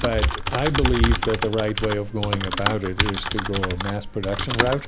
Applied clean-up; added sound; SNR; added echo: none; Typing; 0 dB; none.